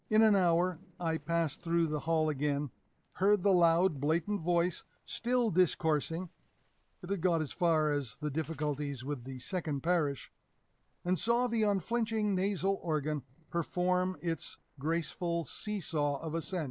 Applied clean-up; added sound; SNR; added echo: neural separator model SepFormer DNS4.